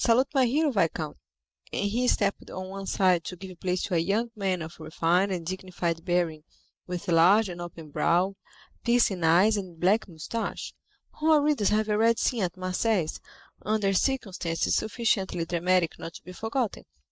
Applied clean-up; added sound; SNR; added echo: neural mask model Resemble Enhance denoiser.